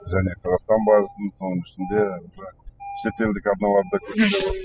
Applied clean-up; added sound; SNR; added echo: classical method spectral subtraction.